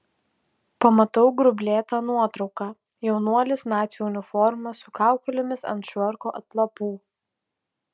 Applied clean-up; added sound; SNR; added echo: none; none; none; none.